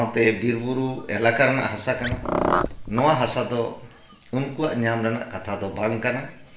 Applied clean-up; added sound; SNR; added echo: none; Car; 1 dB; reverberation time 0.7 s.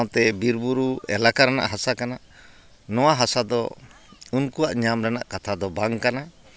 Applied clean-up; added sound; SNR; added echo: none; none; none; none.